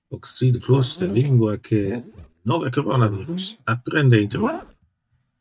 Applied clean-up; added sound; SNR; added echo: neural mask model DeepFilterNet 3.